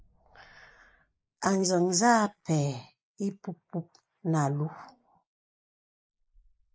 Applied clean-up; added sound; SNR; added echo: neural mask model Resemble Enhance denoiser.